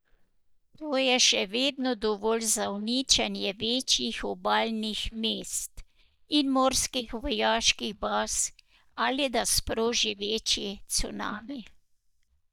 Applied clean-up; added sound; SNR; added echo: neural mask model DeepFilterNet 3.